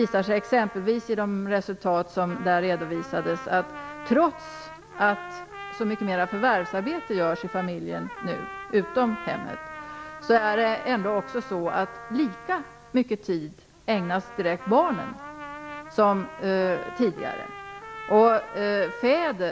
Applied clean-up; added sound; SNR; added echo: none; Trumpet; 14 dB; none.